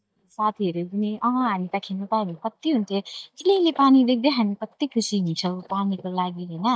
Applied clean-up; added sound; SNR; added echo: neural mask model DeepFilterNet 3.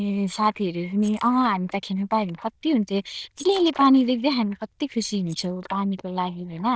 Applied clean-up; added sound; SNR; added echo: neural diffusion model UNIVERSE++.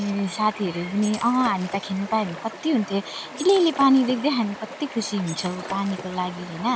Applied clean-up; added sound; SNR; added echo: none; Shatter + Stream; 13 dB; none.